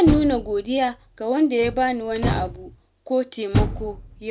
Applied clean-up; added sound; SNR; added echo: none; Door + Slam; 5 dB; none.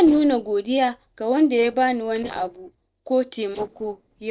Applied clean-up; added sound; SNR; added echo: neural separator model SepFormer DNS4.